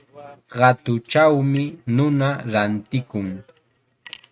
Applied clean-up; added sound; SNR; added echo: neural mask model RNNoise.